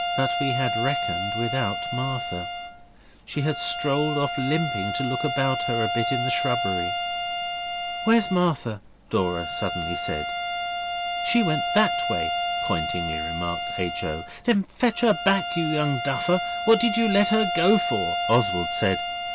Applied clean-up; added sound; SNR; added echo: none; Bowed string instrument; 2 dB; none.